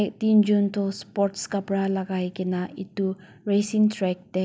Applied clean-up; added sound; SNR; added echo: none; none; none; none.